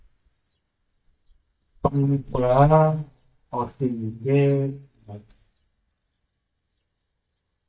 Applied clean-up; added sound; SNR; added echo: neural mask model DeepFilterNet 3.